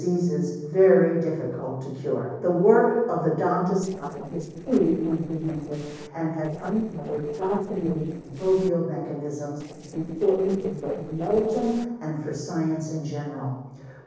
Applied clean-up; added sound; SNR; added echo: neural separator model SepFormer DNS4.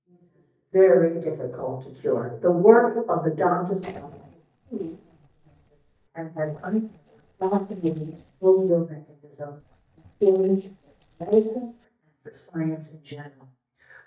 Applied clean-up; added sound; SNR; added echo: neural mask model DeepFilterNet 3.